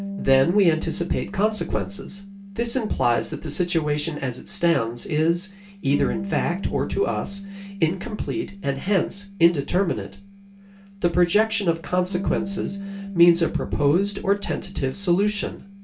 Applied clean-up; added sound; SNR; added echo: none; Bass guitar; 12 dB; reverberation time 0.2 s.